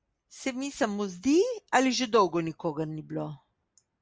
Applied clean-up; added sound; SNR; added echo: none; none; none; none.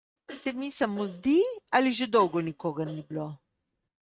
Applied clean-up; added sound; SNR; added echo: neural mask model RNNoise.